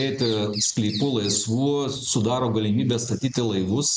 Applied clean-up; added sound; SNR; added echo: none; Bird vocalization, bird call, bird song; 16 dB; none.